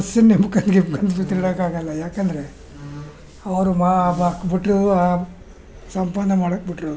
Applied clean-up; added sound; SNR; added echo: none; none; none; none.